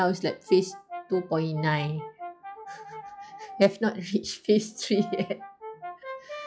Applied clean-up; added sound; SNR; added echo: classical method log-MMSE.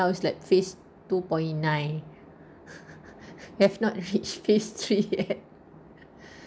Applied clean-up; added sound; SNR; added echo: none; none; none; none.